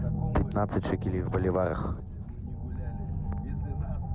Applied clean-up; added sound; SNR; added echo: none; none; none; none.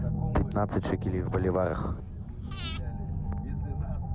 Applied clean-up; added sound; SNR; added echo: none; Breathing; 18 dB; none.